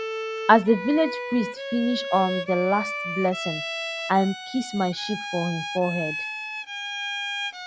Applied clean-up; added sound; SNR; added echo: none; Bowed string instrument; 6 dB; none.